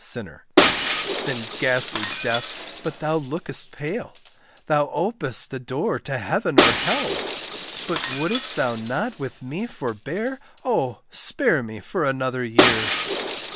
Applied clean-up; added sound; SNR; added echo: none; Shatter; -1 dB; none.